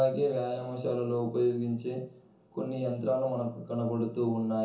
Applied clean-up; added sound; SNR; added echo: none; none; none; reverberation time 0.6 s.